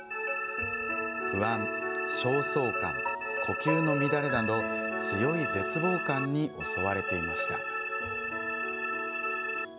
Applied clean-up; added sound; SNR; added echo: none; Organ; 1 dB; none.